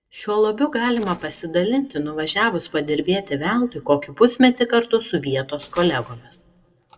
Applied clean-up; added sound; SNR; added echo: neural separator model SepFormer DNS4.